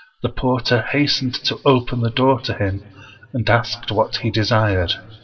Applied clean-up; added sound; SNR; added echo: none; none; none; reverberation time 1.8 s.